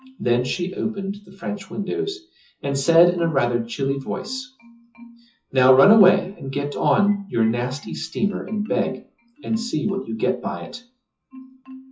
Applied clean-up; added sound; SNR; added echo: classical method WPE with log-MMSE.